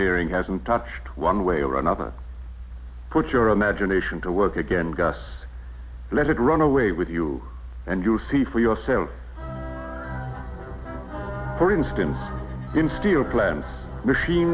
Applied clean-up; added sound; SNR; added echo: none; none; none; none.